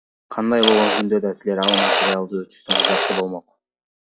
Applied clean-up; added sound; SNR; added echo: classical method log-MMSE.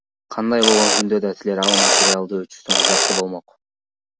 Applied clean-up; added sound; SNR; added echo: none; Mechanisms; -3 dB; none.